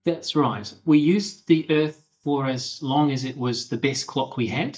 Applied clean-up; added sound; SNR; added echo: neural mask model DeepFilterNet 3.